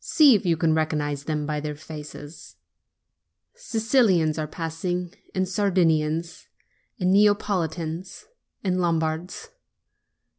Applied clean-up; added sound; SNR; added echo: none; none; none; none.